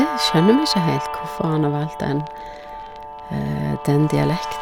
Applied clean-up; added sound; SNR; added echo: none; Guitar; 8 dB; none.